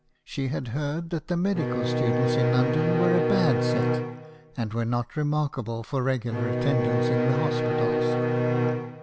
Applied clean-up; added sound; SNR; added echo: none; Bowed string instrument; -1 dB; none.